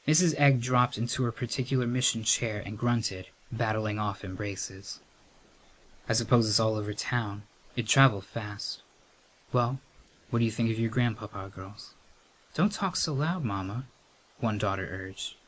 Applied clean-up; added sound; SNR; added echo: neural mask model Resemble Enhance denoiser.